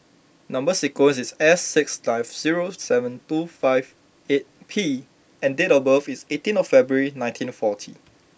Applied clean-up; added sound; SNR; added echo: none; none; none; none.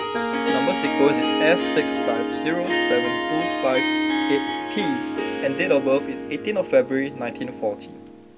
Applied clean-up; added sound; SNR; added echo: none; Harp; 0 dB; none.